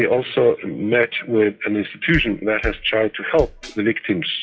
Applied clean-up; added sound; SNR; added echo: classical method WPE with log-MMSE.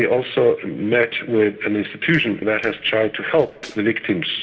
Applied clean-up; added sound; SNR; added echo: neural separator model SepFormer DNS4.